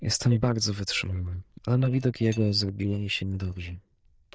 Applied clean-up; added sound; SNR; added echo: neural diffusion model UNIVERSE++.